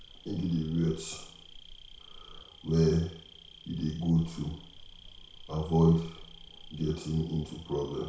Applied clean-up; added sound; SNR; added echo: none; Insect; 18 dB; reverberation time 0.6 s.